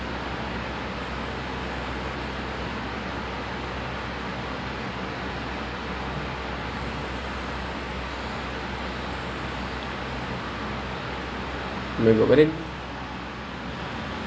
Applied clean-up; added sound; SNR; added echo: none; none; none; none.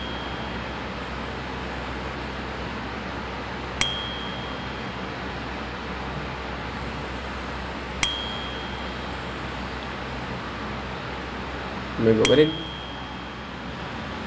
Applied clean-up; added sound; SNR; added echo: none; Bicycle bell; 10 dB; none.